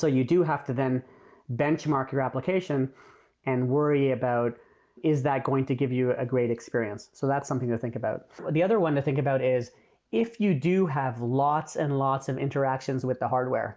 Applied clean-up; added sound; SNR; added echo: none; none; none; none.